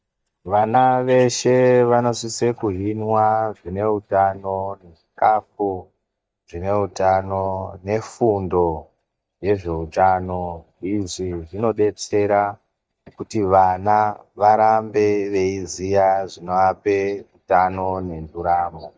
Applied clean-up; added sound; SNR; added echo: neural mask model DeepFilterNet 3.